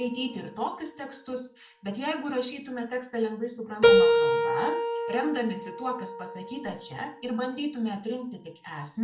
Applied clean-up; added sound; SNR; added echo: none; Keyboard (musical); -3 dB; reverberation time 0.3 s.